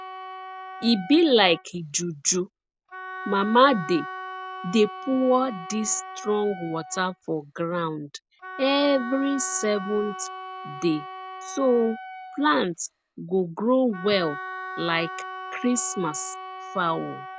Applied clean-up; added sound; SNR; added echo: none; Wind instrument, woodwind instrument; 12 dB; none.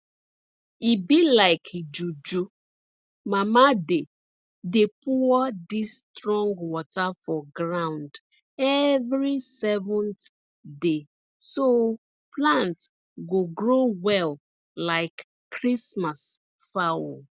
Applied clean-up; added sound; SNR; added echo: none; none; none; none.